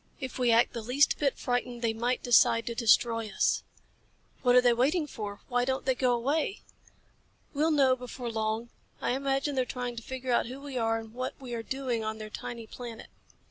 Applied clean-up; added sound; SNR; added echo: none; none; none; none.